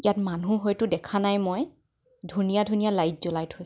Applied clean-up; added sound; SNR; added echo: none; none; none; none.